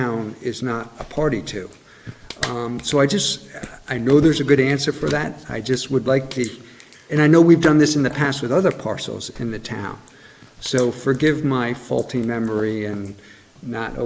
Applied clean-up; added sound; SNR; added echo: neural mask model Resemble Enhance denoiser.